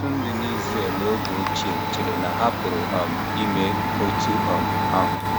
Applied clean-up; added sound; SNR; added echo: none; Domestic sounds, home sounds; -3 dB; none.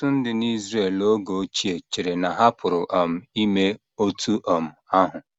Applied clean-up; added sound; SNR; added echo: none; none; none; none.